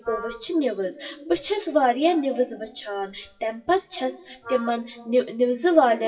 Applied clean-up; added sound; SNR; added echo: classical method WPE with log-MMSE.